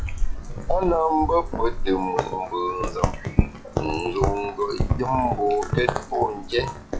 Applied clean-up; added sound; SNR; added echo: classical method log-MMSE.